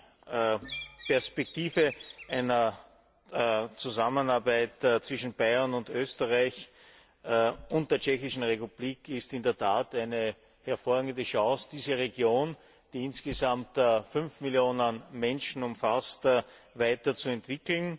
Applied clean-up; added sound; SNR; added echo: none; Bird; 14 dB; none.